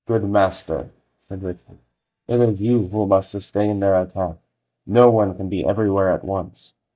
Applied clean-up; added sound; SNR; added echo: neural mask model DeepFilterNet 3.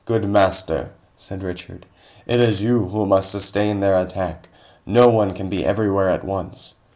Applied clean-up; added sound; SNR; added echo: none; none; none; none.